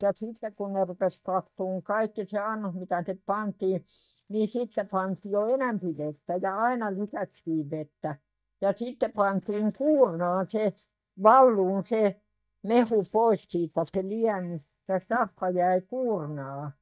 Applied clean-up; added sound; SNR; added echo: neural mask model DeepFilterNet 3.